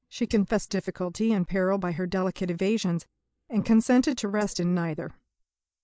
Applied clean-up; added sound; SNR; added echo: neural mask model Resemble Enhance denoiser.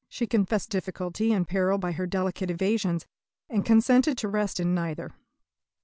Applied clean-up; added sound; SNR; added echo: none; none; none; none.